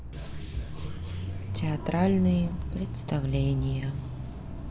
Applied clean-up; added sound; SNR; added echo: none; Mechanisms / Bicycle; 6 dB; none.